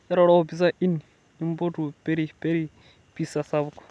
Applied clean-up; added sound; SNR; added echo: none; none; none; none.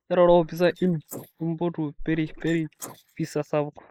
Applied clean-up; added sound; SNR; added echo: neural mask model Resemble Enhance denoiser.